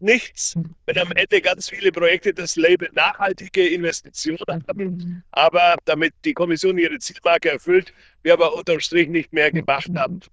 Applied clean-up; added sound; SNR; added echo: neural diffusion model UNIVERSE++.